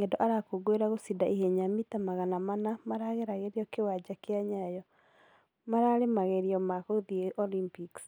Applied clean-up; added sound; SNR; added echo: none; none; none; none.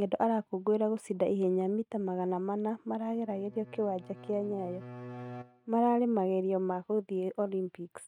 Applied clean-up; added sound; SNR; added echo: neural mask model RNNoise.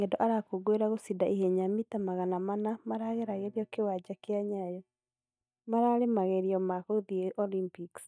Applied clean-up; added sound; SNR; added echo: neural mask model DeepFilterNet 3.